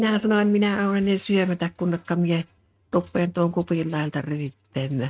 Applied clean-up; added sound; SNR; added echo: neural mask model RNNoise.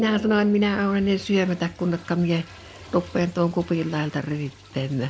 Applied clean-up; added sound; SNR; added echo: none; Toilet flush; 20 dB; none.